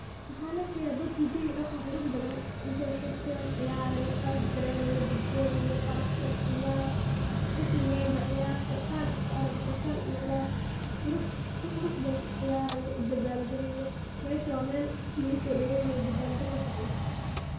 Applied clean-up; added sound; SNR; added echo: none; Mechanical fan; -1 dB; reverberation time 0.5 s.